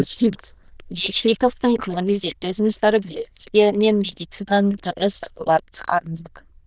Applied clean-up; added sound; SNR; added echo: neural diffusion model UNIVERSE++.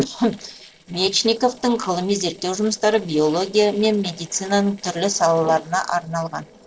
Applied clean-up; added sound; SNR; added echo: neural separator model SepFormer DNS4.